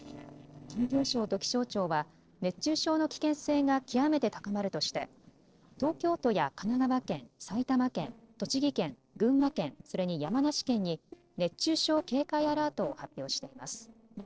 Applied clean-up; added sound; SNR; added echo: neural separator model SepFormer DNS4.